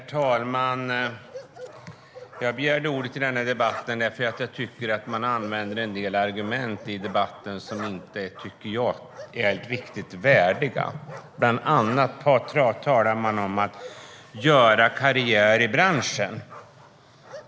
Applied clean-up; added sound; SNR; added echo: none; Bark; 18 dB; none.